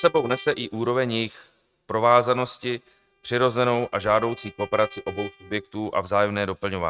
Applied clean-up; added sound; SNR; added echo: neural mask model RNNoise.